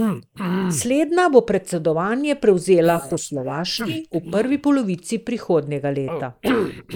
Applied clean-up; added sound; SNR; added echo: neural mask model Resemble Enhance denoiser.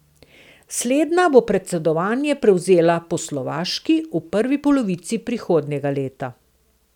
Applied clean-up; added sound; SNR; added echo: none; none; none; none.